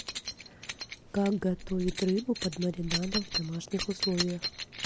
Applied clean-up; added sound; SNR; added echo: none; Keys jangling; 5 dB; none.